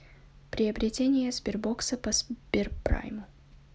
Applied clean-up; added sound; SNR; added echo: none; none; none; none.